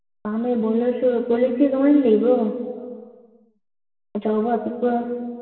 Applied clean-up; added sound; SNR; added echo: none; none; none; reverberation time 1.9 s.